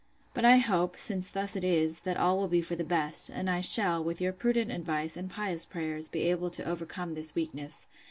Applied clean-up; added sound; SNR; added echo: none; none; none; none.